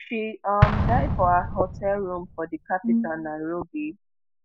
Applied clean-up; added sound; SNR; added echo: none; Explosion + Brass instrument; 1 dB; none.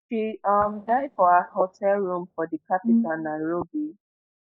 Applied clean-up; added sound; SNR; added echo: neural mask model DeepFilterNet 3.